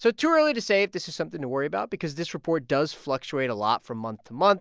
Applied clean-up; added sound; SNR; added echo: none; none; none; none.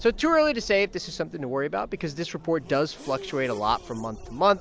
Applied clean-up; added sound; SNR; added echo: none; Race car, auto racing / Accelerating, revving, vroom; 17 dB; none.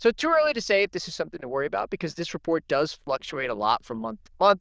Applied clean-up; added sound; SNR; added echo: neural diffusion model UNIVERSE++.